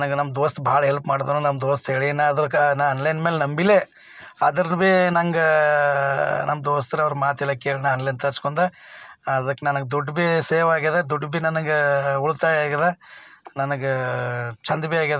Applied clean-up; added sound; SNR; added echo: none; none; none; none.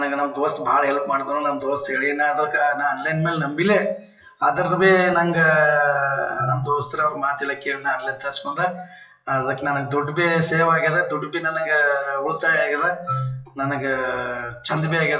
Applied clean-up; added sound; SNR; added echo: classical method WPE with log-MMSE.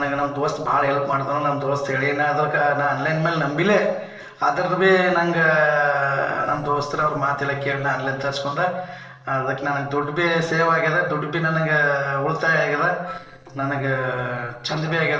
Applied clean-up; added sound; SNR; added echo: neural separator model SepFormer DNS4.